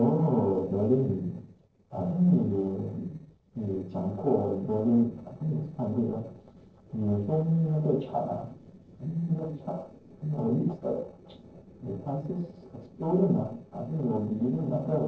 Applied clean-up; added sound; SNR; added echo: neural separator model SepFormer DNS4.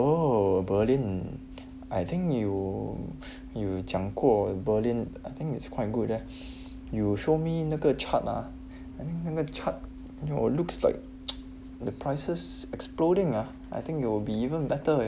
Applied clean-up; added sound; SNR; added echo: none; none; none; none.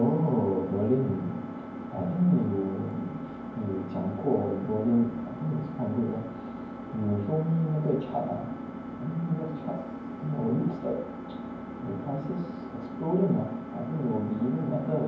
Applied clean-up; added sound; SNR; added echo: none; Engine; 9 dB; reverberation time 0.9 s.